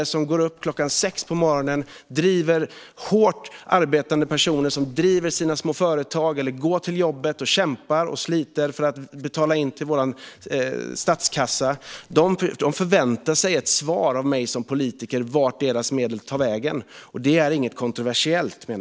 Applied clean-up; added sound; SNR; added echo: neural separator model SepFormer DNS4.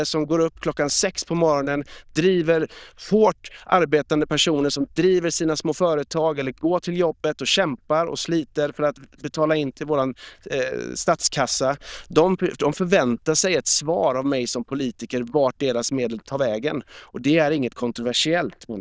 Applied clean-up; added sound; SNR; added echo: neural diffusion model UNIVERSE++.